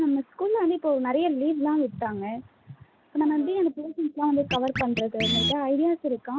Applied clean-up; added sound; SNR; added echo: none; Scratching (performance technique); 6 dB; none.